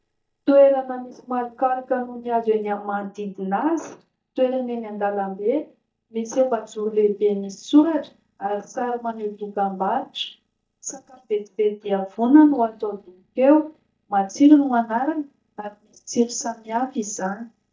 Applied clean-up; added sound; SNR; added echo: neural mask model DeepFilterNet 3.